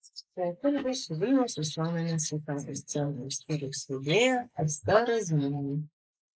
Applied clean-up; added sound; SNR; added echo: neural mask model Resemble Enhance denoiser.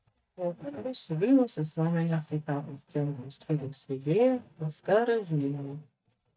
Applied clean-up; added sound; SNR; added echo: neural mask model DeepFilterNet 3.